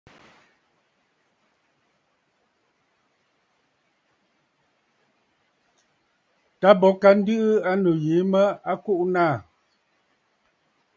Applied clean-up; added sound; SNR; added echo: none; none; none; none.